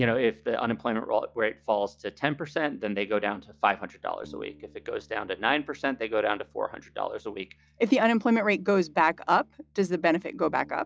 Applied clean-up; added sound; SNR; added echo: classical method log-MMSE.